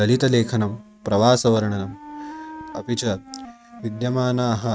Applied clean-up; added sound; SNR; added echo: neural mask model RNNoise.